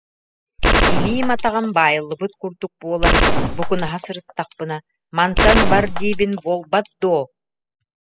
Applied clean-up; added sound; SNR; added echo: classical method spectral subtraction.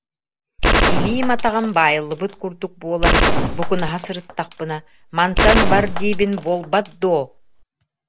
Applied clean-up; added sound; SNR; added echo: none; Gunshot, gunfire; -2 dB; none.